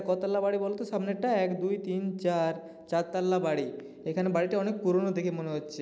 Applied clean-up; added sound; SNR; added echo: none; none; none; none.